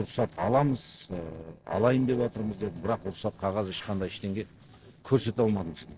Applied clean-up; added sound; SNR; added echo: neural separator model SepFormer DNS4.